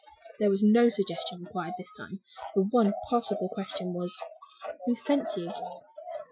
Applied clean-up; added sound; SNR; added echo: classical method Wiener filter.